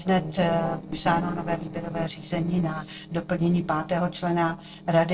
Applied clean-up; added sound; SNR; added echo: neural separator model SepFormer DNS4.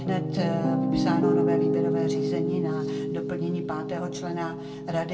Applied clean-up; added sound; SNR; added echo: none; Piano; -5 dB; reverberation time 0.1 s.